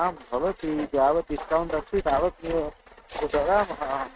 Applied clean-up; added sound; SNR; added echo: neural mask model RNNoise.